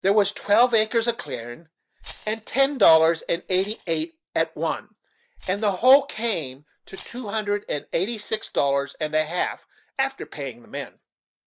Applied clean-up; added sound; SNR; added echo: neural mask model DeepFilterNet 3.